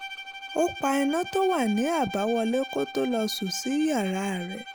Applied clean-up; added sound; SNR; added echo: none; Bowed string instrument; 12 dB; none.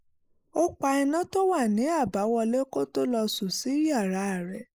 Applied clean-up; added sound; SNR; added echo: neural mask model Resemble Enhance denoiser.